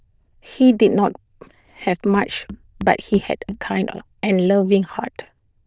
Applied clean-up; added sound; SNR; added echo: neural diffusion model UNIVERSE++.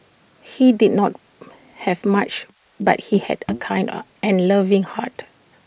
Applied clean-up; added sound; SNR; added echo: neural mask model Resemble Enhance denoiser.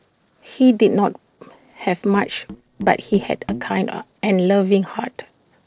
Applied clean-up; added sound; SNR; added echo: neural separator model SepFormer DNS4.